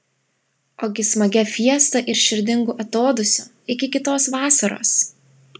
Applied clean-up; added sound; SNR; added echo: none; none; none; none.